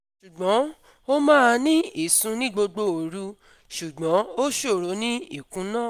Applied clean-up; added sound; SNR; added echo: none; none; none; none.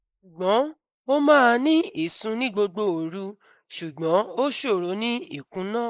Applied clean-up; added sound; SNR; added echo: neural mask model Resemble Enhance denoiser.